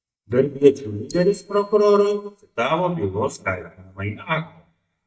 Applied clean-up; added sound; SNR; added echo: neural mask model DeepFilterNet 3.